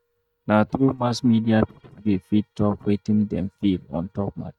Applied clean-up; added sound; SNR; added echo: neural mask model DeepFilterNet 3.